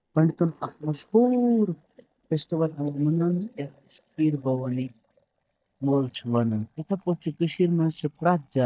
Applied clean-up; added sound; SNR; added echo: neural mask model DeepFilterNet 3.